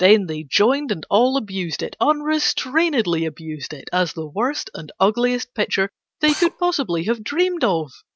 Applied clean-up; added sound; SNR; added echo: none; Drill; 12 dB; none.